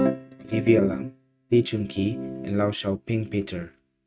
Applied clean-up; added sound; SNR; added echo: neural mask model RNNoise.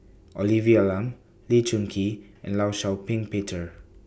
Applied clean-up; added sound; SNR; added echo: none; none; none; none.